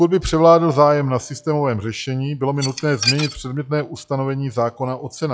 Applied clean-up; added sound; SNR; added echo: classical method log-MMSE.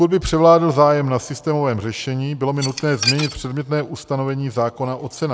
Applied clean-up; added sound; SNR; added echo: none; Dishes, pots, and pans / Glass; 6 dB; none.